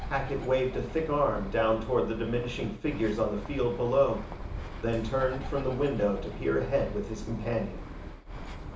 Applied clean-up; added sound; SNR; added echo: none; Bird; 9 dB; reverberation time 0.8 s.